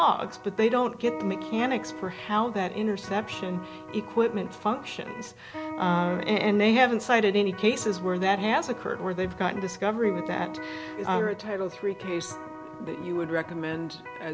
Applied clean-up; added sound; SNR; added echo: none; Electric guitar; 13 dB; none.